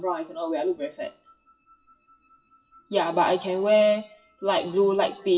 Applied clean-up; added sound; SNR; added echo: classical method WPE with log-MMSE.